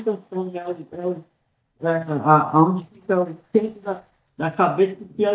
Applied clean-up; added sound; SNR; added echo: neural mask model DeepFilterNet 3.